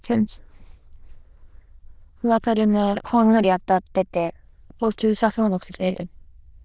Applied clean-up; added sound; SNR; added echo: neural diffusion model UNIVERSE++.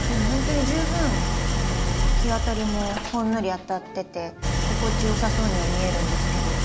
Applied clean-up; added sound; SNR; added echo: none; Idling; -4 dB; none.